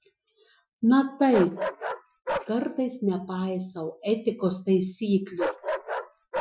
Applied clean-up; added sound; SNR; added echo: classical method Wiener filter.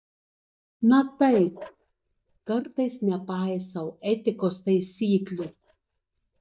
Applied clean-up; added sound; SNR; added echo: neural mask model DeepFilterNet 3.